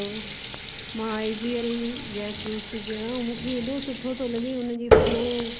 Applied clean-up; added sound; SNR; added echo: none; Water tap, faucet; -4 dB; none.